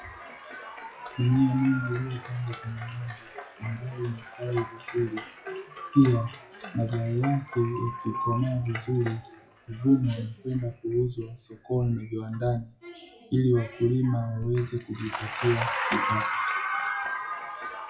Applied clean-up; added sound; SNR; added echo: classical method WPE with log-MMSE.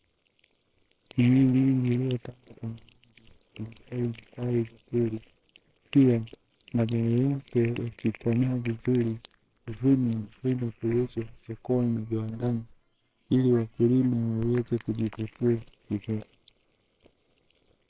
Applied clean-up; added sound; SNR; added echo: neural separator model SepFormer WHAMR!.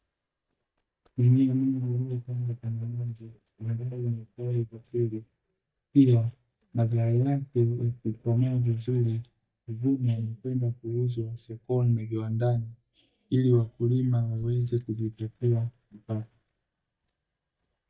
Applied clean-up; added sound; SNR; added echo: neural mask model DeepFilterNet 3.